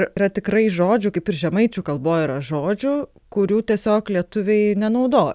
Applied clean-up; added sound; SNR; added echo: none; none; none; none.